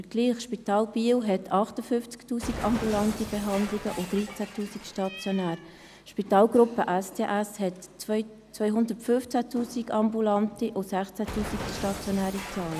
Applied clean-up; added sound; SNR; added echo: none; Cat; 14 dB; none.